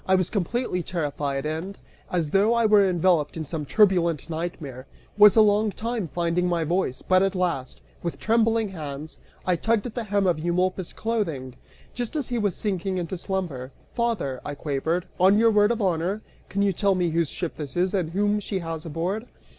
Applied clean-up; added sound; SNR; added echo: none; none; none; none.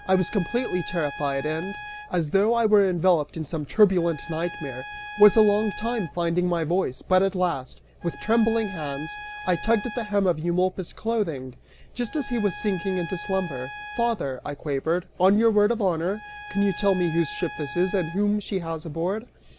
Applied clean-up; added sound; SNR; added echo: none; Trumpet; 16 dB; none.